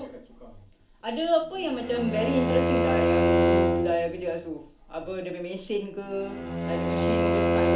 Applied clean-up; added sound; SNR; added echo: none; Bowed string instrument; -4 dB; reverberation time 0.4 s.